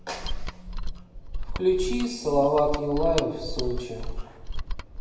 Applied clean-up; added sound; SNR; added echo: none; Mechanisms; 3 dB; reverberation time 1.4 s.